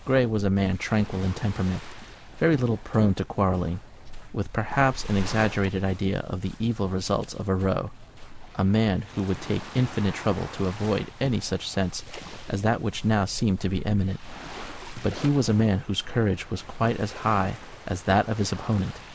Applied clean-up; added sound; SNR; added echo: none; Waves, surf; 13 dB; none.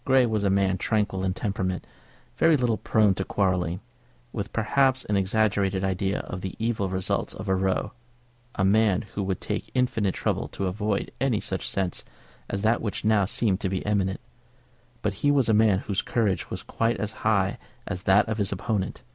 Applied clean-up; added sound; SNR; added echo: none; none; none; none.